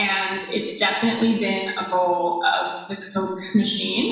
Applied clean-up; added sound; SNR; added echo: none; none; none; reverberation time 1.0 s.